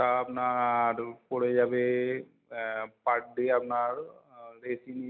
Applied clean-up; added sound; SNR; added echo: none; none; none; none.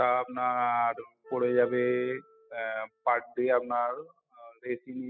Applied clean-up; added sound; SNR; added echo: classical method spectral subtraction.